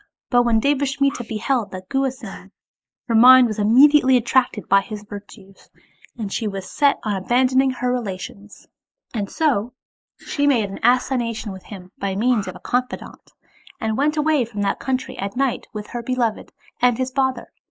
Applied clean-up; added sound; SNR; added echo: neural mask model Resemble Enhance denoiser.